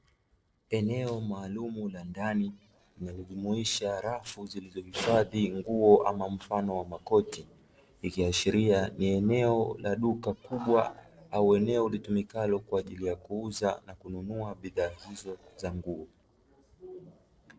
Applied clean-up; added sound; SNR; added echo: neural separator model SepFormer DNS4.